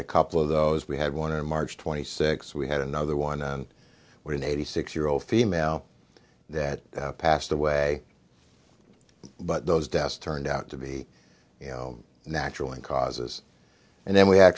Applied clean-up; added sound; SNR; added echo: none; none; none; none.